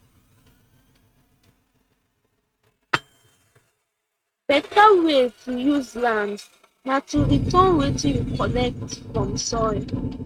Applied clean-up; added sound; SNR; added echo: neural mask model RNNoise.